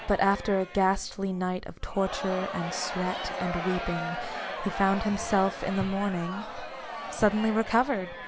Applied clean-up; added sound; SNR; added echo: none; Crowd; 8 dB; none.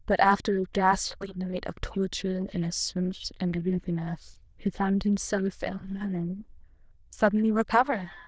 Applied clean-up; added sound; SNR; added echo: neural diffusion model UNIVERSE++.